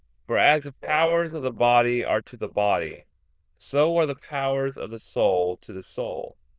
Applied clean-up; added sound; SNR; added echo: neural diffusion model UNIVERSE++.